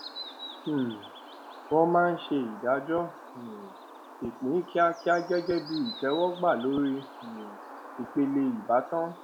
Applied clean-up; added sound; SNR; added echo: none; Bird; 15 dB; none.